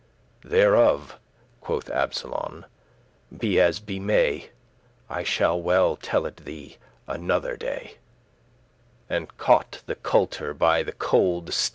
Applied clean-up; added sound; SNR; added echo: none; none; none; none.